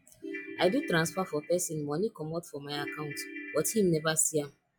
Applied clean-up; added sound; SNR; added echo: classical method log-MMSE.